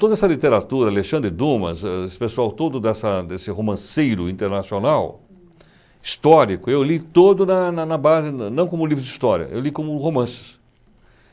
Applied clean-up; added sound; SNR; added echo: none; none; none; none.